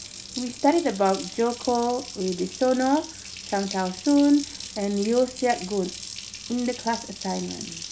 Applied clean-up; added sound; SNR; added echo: none; Water tap, faucet; 13 dB; none.